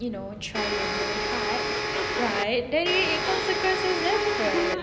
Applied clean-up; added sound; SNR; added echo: none; Domestic sounds, home sounds; 0 dB; none.